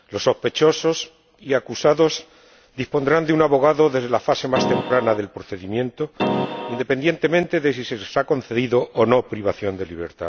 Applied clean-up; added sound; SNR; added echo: none; Keyboard (musical); 2 dB; none.